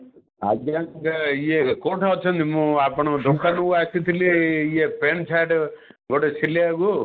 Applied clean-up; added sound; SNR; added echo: neural mask model Resemble Enhance denoiser.